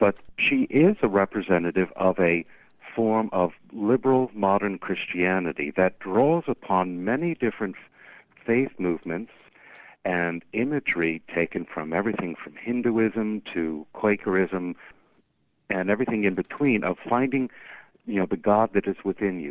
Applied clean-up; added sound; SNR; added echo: none; none; none; none.